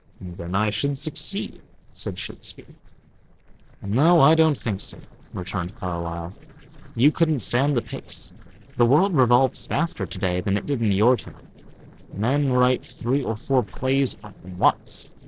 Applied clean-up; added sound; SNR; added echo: neural separator model SepFormer DNS4.